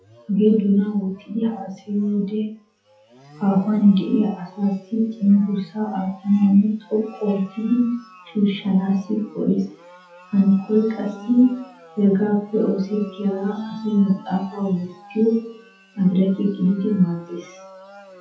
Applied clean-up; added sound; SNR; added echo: classical method WPE with log-MMSE.